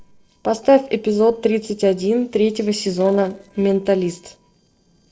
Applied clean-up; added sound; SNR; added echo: neural separator model SepFormer DNS4.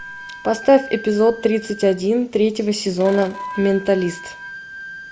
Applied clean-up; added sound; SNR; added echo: none; Sink (filling or washing) + Wind instrument, woodwind instrument; 15 dB; none.